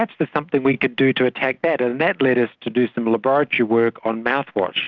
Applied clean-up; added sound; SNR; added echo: none; none; none; none.